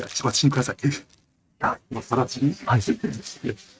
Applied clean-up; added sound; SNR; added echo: neural mask model RNNoise.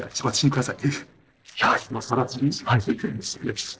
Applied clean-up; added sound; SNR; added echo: neural separator model SepFormer DNS4.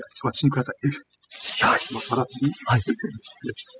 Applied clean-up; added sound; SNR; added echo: classical method spectral subtraction.